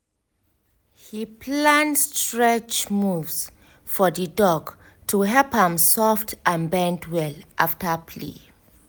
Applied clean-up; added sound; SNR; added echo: none; none; none; none.